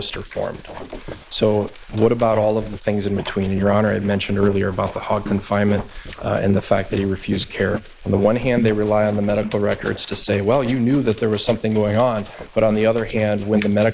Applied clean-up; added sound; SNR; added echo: neural mask model Resemble Enhance denoiser.